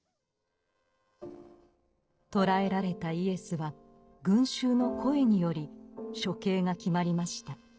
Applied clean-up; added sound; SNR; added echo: neural separator model SepFormer DNS4.